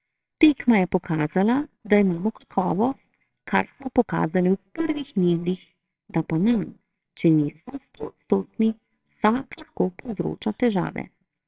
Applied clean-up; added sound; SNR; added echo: neural separator model SepFormer WHAMR!.